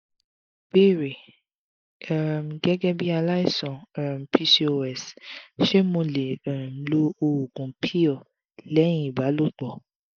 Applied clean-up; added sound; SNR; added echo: neural mask model DeepFilterNet 3.